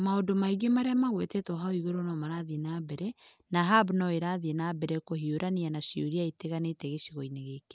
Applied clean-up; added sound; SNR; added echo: none; none; none; none.